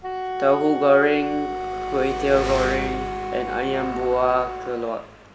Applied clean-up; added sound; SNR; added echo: none; Engine + Wind instrument, woodwind instrument; 6 dB; none.